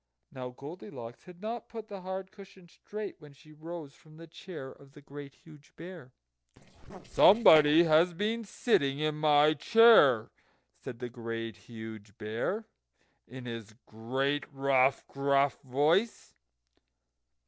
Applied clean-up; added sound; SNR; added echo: neural separator model SepFormer DNS4.